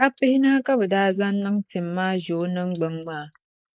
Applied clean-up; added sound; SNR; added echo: neural mask model Resemble Enhance denoiser.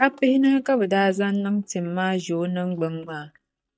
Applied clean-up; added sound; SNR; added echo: neural mask model DeepFilterNet 3.